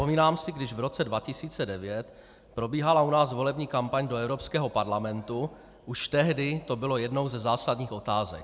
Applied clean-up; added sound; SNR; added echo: none; none; none; none.